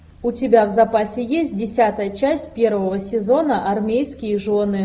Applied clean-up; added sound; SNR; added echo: none; none; none; none.